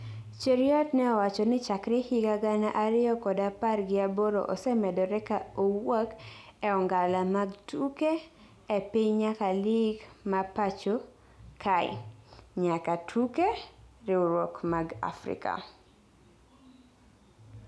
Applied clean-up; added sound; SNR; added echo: none; none; none; none.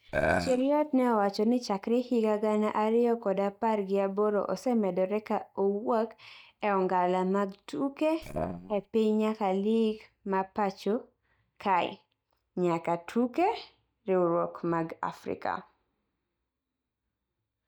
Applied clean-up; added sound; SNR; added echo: neural mask model DeepFilterNet 3.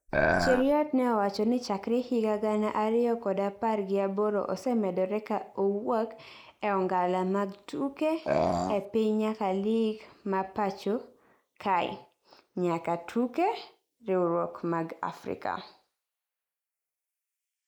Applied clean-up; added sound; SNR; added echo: neural mask model Resemble Enhance denoiser.